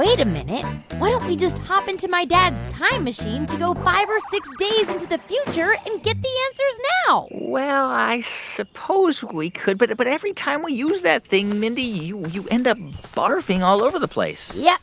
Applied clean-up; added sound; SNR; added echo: none; none; none; none.